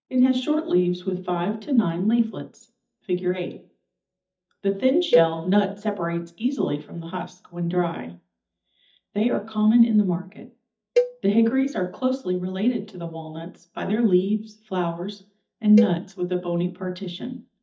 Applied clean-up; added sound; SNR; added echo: neural mask model DeepFilterNet 3.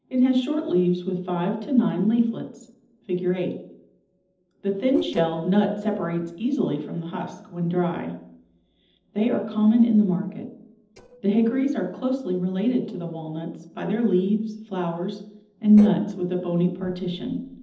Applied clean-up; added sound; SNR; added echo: neural separator model SepFormer DNS4.